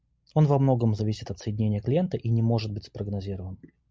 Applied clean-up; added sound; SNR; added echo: none; none; none; none.